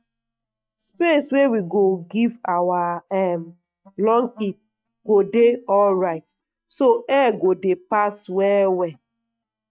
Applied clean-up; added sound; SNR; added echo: neural mask model DeepFilterNet 3.